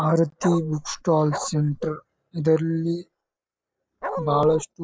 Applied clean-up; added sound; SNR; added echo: neural mask model Resemble Enhance denoiser.